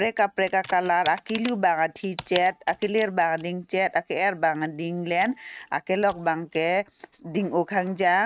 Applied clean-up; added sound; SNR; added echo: neural mask model RNNoise.